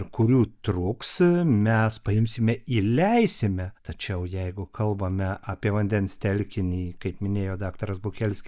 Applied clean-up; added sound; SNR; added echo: neural mask model DeepFilterNet 3.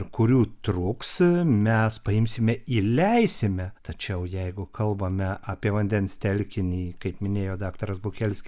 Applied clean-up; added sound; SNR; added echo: none; none; none; none.